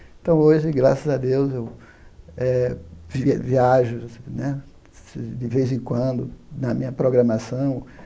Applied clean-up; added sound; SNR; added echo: none; none; none; none.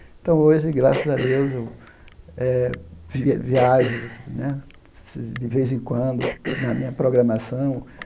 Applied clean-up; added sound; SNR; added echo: none; Cough; 12 dB; none.